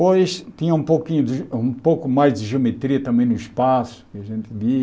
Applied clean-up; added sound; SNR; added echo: none; none; none; none.